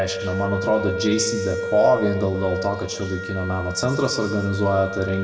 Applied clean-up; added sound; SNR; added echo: none; Wind instrument, woodwind instrument; 7 dB; reverberation time 1.0 s.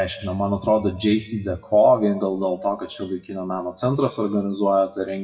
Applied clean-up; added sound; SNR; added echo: classical method WPE with log-MMSE.